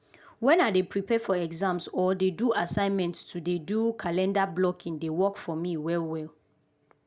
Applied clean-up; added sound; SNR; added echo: none; none; none; none.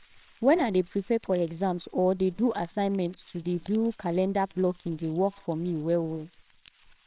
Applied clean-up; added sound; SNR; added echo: neural separator model SepFormer WHAMR!.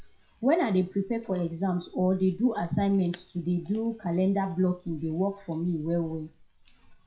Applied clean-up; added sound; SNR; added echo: classical method WPE with log-MMSE.